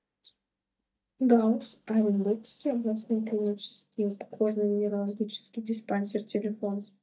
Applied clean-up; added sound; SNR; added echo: neural mask model DeepFilterNet 3.